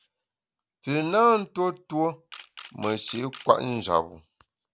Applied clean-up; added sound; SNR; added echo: none; Camera; 20 dB; none.